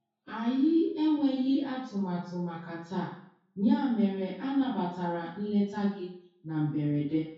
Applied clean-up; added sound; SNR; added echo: none; none; none; reverberation time 0.6 s.